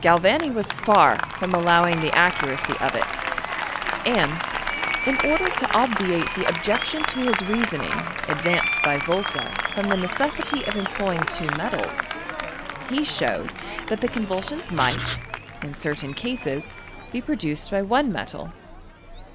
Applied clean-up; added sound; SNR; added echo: none; Writing + Applause; 4 dB; none.